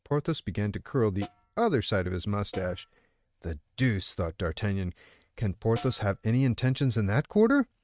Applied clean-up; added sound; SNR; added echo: neural mask model RNNoise.